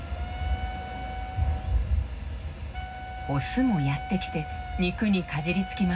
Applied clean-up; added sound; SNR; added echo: none; Wind instrument, woodwind instrument; 12 dB; reverberation time 0.4 s.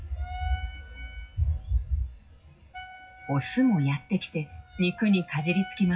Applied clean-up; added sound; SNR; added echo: classical method WPE with log-MMSE.